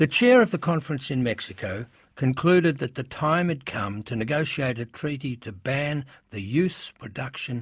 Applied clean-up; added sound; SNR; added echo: none; none; none; none.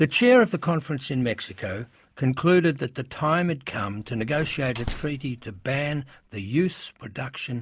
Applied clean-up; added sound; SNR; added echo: none; Slam; 14 dB; none.